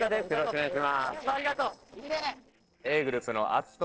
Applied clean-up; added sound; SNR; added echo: neural separator model SepFormer DNS4.